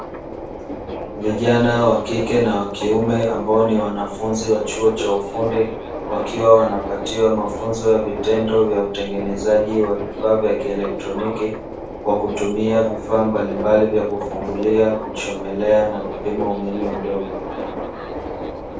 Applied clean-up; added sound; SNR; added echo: none; Subway, metro, underground; 9 dB; reverberation time 0.3 s.